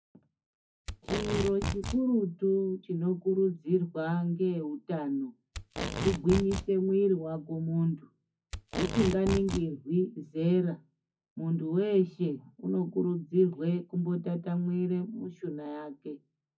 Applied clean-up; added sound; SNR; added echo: classical method WPE with log-MMSE.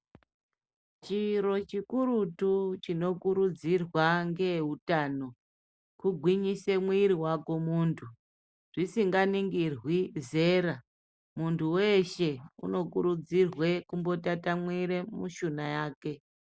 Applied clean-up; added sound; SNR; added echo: none; none; none; none.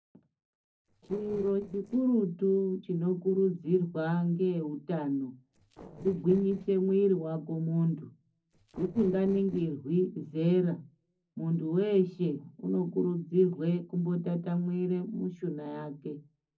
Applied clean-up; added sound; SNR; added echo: neural separator model SepFormer DNS4.